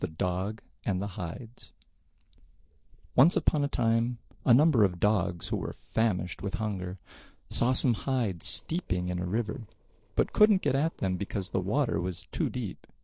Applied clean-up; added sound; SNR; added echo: neural separator model SepFormer DNS4.